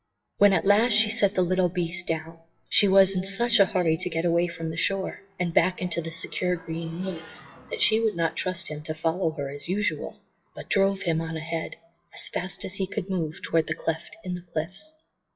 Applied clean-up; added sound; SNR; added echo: classical method WPE with log-MMSE.